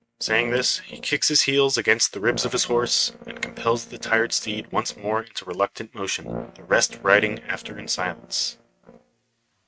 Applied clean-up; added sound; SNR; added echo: neural mask model RNNoise.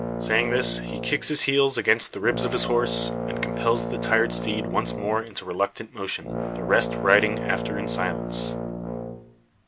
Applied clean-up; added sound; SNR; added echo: none; Brass instrument; 5 dB; none.